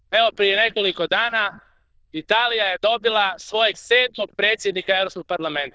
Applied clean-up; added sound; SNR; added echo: neural diffusion model UNIVERSE++.